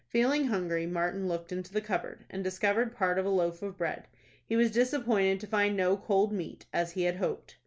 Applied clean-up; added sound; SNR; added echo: none; none; none; none.